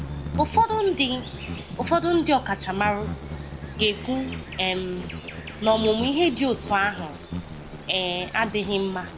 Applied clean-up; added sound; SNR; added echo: none; Insect; 9 dB; none.